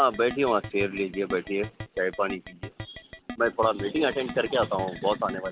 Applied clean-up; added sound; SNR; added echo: none; Keyboard (musical); 14 dB; none.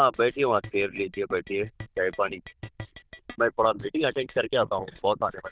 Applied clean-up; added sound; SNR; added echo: neural diffusion model UNIVERSE++.